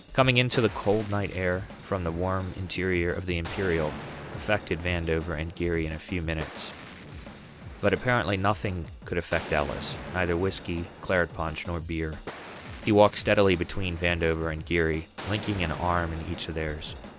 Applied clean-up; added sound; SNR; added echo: none; Drum / Drum kit + Explosion; 13 dB; none.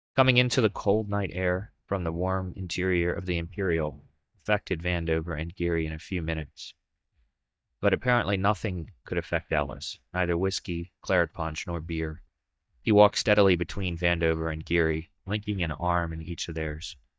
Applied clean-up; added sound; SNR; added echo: neural mask model DeepFilterNet 3.